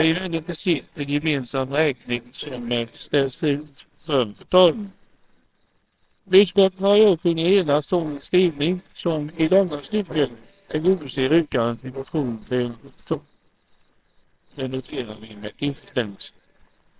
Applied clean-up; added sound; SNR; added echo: neural separator model SepFormer WHAMR!.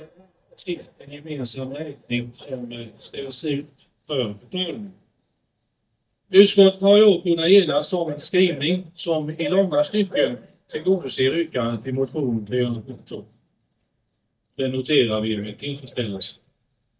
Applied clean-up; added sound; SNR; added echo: neural mask model DeepFilterNet 3.